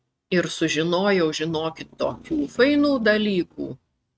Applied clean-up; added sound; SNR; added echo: neural mask model RNNoise.